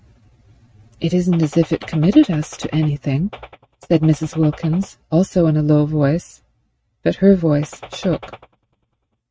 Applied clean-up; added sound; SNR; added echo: neural mask model RNNoise.